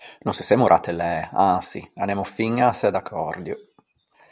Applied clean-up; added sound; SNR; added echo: none; none; none; none.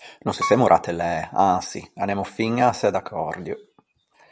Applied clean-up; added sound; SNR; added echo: none; Piano; 11 dB; none.